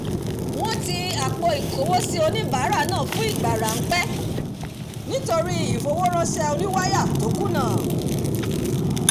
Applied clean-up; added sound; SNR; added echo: none; Fire; -1 dB; none.